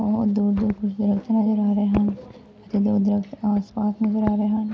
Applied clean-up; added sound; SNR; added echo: none; none; none; none.